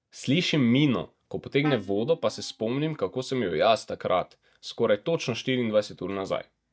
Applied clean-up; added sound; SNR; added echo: neural mask model DeepFilterNet 3.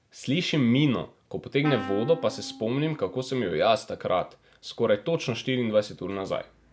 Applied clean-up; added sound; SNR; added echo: none; Wind instrument, woodwind instrument; 14 dB; none.